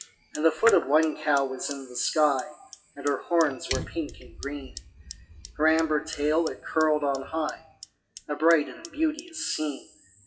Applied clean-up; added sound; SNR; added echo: classical method WPE with log-MMSE.